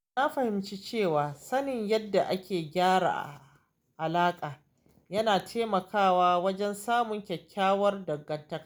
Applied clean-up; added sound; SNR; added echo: none; none; none; none.